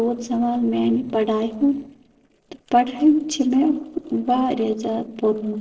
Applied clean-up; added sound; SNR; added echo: neural separator model SepFormer DNS4.